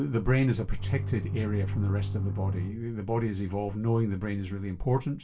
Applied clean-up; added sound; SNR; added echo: none; Bowed string instrument; 3 dB; reverberation time 0.2 s.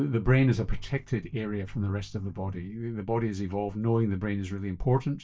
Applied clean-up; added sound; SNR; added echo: neural mask model DeepFilterNet 3.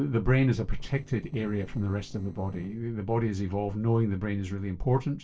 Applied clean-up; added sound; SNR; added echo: neural separator model SepFormer DNS4.